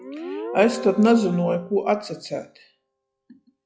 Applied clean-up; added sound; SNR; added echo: classical method log-MMSE.